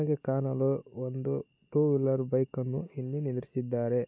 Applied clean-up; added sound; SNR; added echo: none; none; none; none.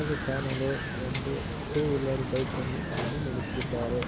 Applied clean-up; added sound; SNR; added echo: none; Wind / Boat, Water vehicle; 1 dB; none.